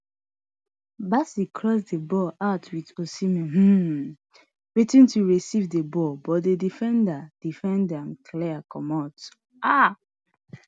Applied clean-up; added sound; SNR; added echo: none; none; none; none.